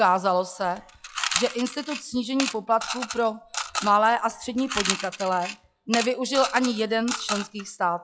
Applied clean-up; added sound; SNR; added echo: classical method log-MMSE.